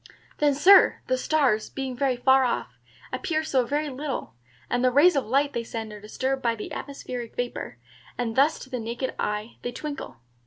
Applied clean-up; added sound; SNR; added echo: none; none; none; none.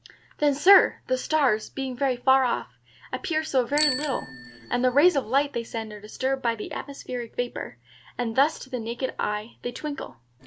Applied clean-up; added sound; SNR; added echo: none; Bicycle bell; 14 dB; none.